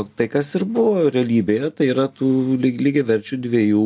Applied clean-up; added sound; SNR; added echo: none; none; none; none.